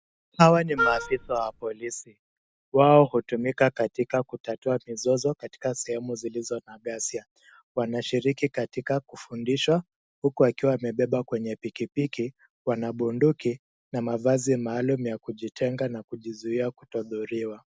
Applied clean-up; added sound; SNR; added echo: none; Wind instrument, woodwind instrument; 3 dB; none.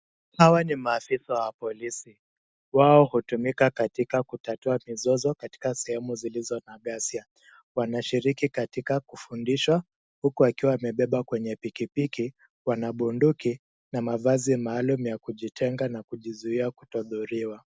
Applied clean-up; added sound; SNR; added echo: none; none; none; none.